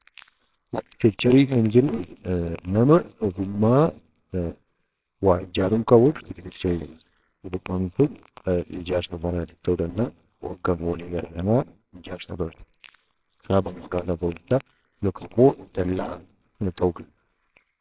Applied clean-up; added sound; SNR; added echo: neural separator model SepFormer WHAMR!.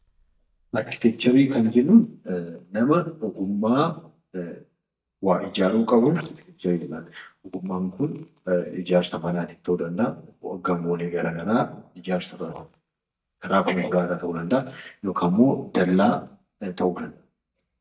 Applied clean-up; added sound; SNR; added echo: neural mask model DeepFilterNet 3.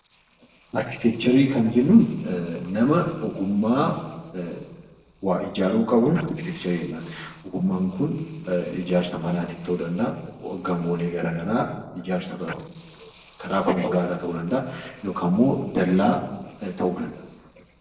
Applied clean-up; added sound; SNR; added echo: neural separator model SepFormer DNS4.